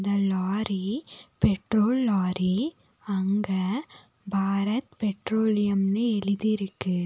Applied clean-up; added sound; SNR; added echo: none; none; none; none.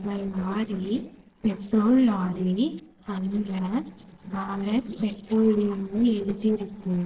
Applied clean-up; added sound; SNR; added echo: neural separator model SepFormer DNS4.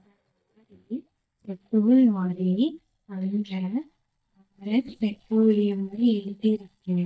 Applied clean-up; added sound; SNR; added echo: neural mask model DeepFilterNet 3.